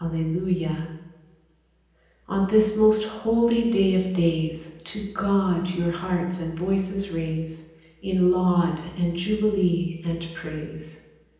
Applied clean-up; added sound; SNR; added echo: none; none; none; reverberation time 0.9 s.